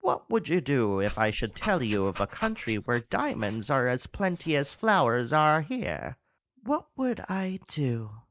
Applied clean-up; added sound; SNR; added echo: neural mask model Resemble Enhance denoiser.